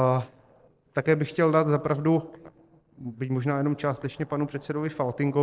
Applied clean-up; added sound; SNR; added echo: neural separator model SepFormer DNS4.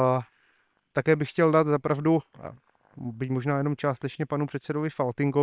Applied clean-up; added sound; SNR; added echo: neural separator model SepFormer WHAM!.